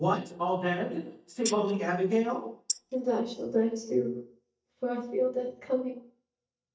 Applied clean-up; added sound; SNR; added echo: neural mask model DeepFilterNet 3.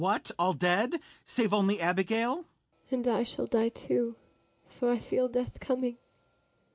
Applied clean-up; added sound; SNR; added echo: none; none; none; none.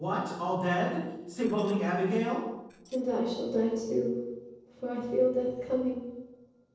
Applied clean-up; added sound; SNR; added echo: neural separator model SepFormer DNS4.